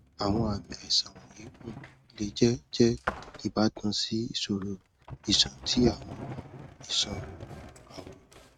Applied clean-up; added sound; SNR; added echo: neural mask model RNNoise.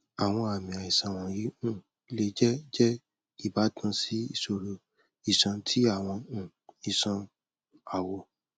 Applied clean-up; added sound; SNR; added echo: none; none; none; none.